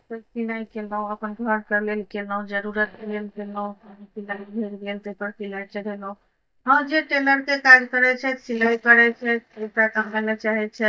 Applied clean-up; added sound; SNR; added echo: neural mask model DeepFilterNet 3.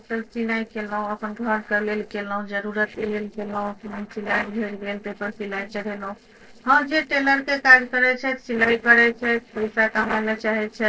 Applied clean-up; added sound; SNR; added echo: neural separator model SepFormer DNS4.